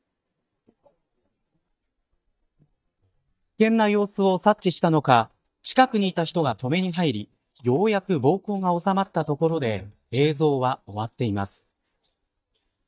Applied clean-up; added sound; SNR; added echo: neural mask model DeepFilterNet 3.